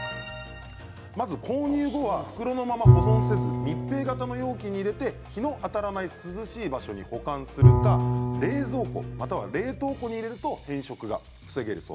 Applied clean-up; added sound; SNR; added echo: none; Bowed string instrument; -3 dB; none.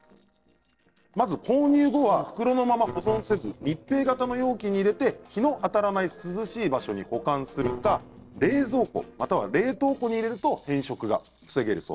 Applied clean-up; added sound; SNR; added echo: neural separator model SepFormer DNS4.